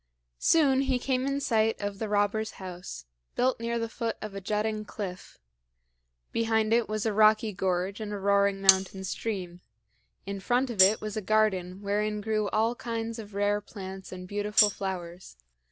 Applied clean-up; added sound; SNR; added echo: none; Tambourine + Cutlery, silverware; 2 dB; none.